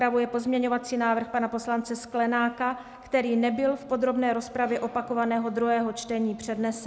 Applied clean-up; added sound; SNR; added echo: none; none; none; none.